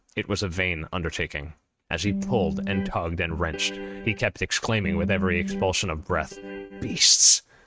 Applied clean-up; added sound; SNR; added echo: neural mask model RNNoise.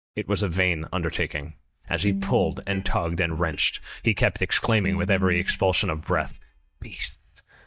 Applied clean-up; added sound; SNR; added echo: neural mask model DeepFilterNet 3.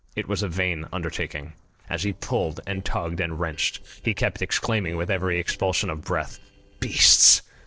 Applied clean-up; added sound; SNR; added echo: neural separator model SepFormer DNS4.